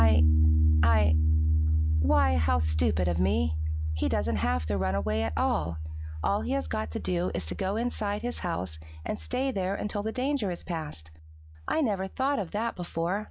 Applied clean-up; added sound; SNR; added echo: none; Piano; -2 dB; none.